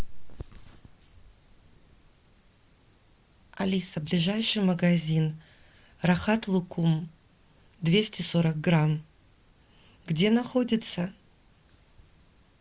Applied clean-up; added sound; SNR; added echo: none; none; none; none.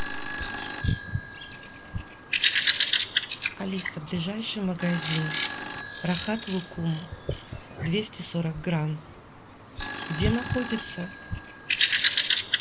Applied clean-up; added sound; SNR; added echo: none; Bird vocalization, bird call, bird song + Telephone; -2 dB; none.